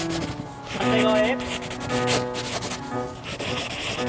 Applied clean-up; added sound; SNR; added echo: none; Writing; 4 dB; reverberation time 2.2 s.